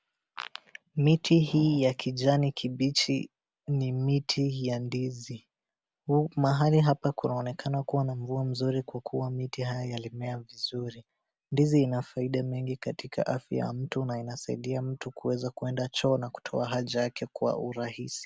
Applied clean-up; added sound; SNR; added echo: none; none; none; none.